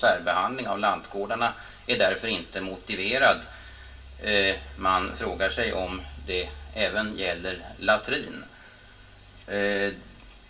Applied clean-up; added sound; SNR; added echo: none; Engine; 20 dB; reverberation time 0.2 s.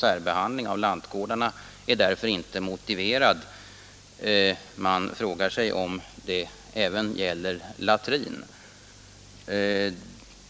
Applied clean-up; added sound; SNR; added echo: none; none; none; none.